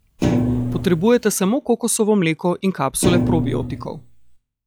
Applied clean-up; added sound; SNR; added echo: classical method log-MMSE.